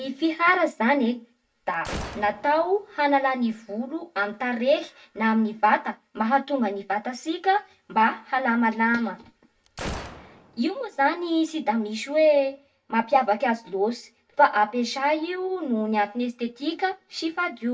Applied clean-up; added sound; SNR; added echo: none; Gunshot, gunfire; 15 dB; reverberation time 0.1 s.